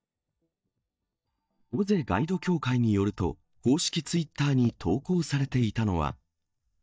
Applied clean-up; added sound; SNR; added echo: neural mask model DeepFilterNet 3.